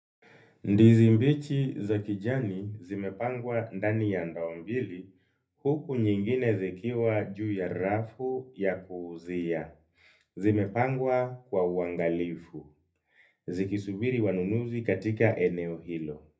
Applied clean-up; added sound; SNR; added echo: none; none; none; reverberation time 0.3 s.